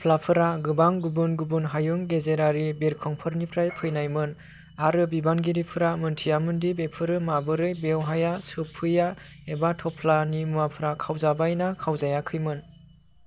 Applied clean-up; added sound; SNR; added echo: none; none; none; none.